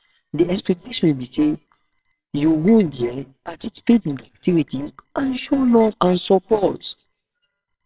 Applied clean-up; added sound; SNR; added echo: neural separator model SepFormer WHAMR!.